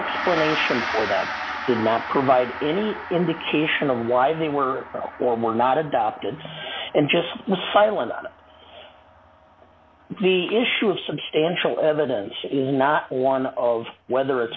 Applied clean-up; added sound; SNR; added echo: none; Gong; 12 dB; none.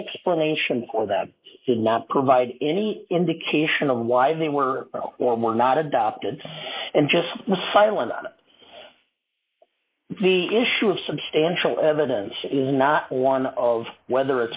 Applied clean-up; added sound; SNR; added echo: neural mask model Resemble Enhance denoiser.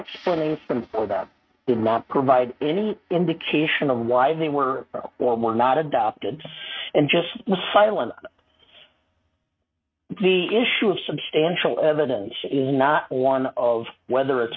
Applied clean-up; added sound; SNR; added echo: neural mask model RNNoise.